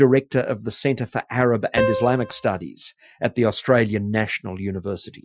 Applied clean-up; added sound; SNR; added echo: classical method Wiener filter.